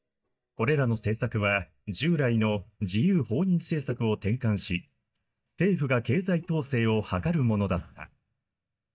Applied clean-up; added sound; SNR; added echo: neural mask model DeepFilterNet 3.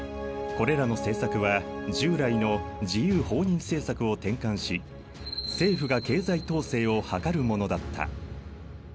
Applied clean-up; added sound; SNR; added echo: none; none; none; none.